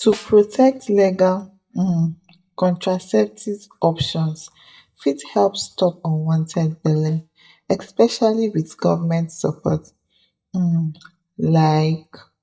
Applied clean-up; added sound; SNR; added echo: neural mask model DeepFilterNet 3.